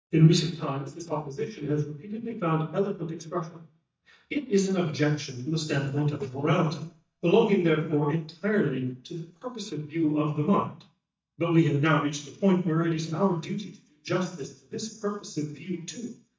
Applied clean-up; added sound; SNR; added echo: neural mask model DeepFilterNet 3.